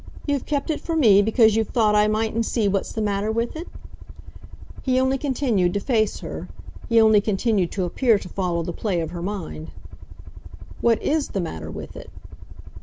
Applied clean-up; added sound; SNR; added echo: none; Aircraft; 11 dB; none.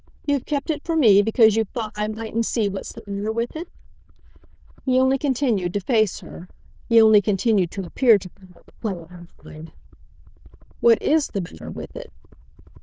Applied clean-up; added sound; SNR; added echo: neural diffusion model UNIVERSE++.